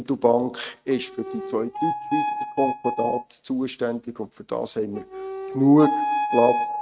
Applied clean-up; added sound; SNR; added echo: neural mask model RNNoise.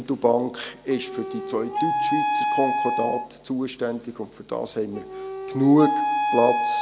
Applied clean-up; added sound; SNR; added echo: none; Wind instrument, woodwind instrument; 2 dB; none.